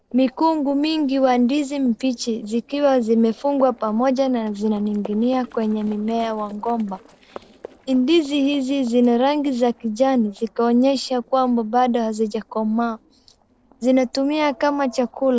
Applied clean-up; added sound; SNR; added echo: neural separator model SepFormer DNS4.